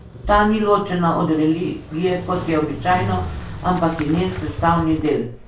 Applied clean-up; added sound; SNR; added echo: none; Motorcycle; 11 dB; reverberation time 0.3 s.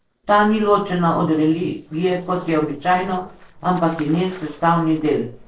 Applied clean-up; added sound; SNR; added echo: neural separator model SepFormer DNS4.